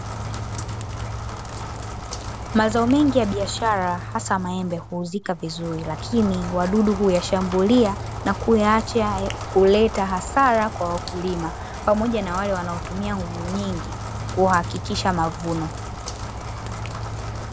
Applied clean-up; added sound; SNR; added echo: none; Rain; 8 dB; none.